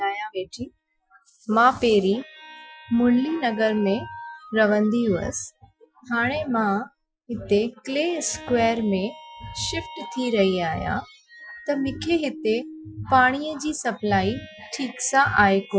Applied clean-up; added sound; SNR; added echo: classical method Wiener filter.